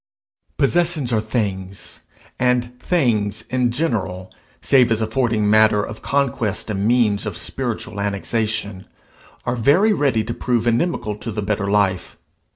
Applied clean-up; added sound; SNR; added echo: none; none; none; none.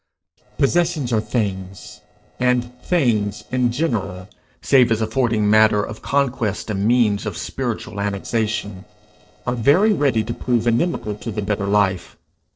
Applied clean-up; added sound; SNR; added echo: neural separator model SepFormer DNS4.